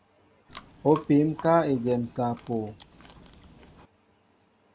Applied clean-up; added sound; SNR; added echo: none; Chewing, mastication; 17 dB; none.